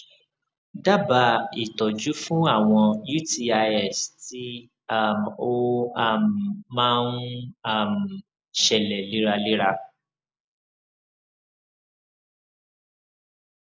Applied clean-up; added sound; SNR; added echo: none; none; none; none.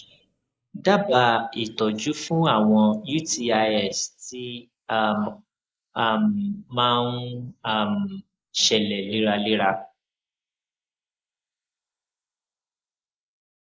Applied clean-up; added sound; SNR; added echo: neural mask model Resemble Enhance denoiser.